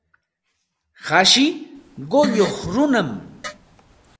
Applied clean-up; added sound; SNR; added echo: none; Fart; 12 dB; none.